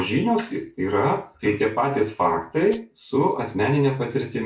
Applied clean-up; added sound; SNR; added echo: none; Tambourine; 11 dB; reverberation time 0.3 s.